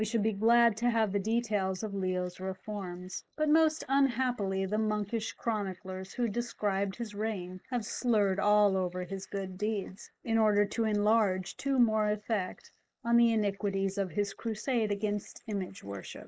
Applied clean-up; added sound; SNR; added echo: neural mask model Resemble Enhance denoiser.